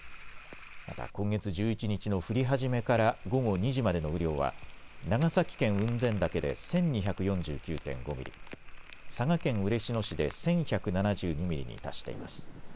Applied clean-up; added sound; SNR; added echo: none; none; none; none.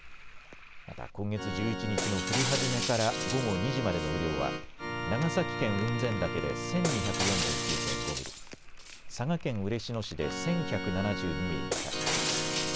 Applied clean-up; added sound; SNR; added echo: none; Organ + Shatter; 1 dB; none.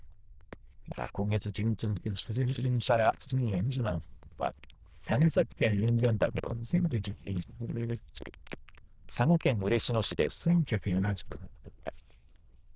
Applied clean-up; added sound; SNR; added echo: neural diffusion model UNIVERSE++.